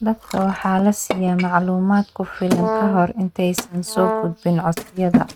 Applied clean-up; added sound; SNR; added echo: neural mask model RNNoise.